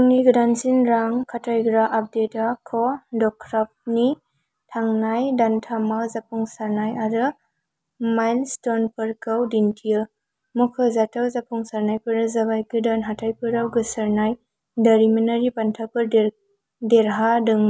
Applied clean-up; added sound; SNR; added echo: none; none; none; none.